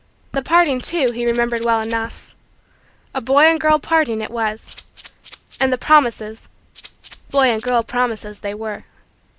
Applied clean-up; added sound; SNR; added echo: none; Rattle (instrument); 8 dB; none.